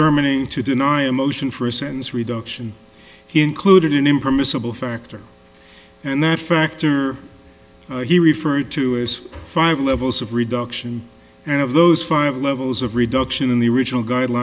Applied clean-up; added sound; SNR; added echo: none; none; none; none.